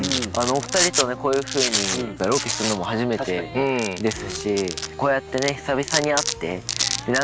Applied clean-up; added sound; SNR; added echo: none; Domestic sounds, home sounds; 4 dB; none.